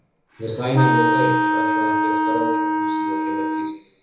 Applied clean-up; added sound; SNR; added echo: none; Wind instrument, woodwind instrument; -5 dB; reverberation time 1.0 s.